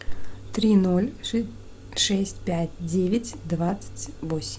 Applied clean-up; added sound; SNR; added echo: none; none; none; none.